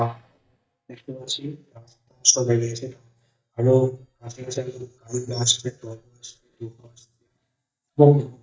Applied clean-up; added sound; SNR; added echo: neural mask model DeepFilterNet 3.